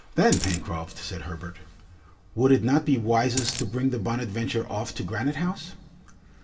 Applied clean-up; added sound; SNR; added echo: none; Coin (dropping); 4 dB; reverberation time 1.4 s.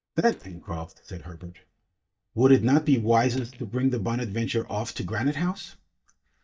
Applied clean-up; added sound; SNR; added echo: neural mask model DeepFilterNet 3.